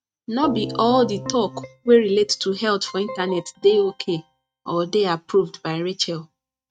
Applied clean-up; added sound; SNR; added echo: neural mask model RNNoise.